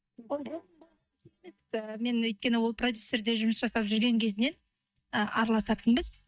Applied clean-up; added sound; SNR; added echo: neural mask model DeepFilterNet 3.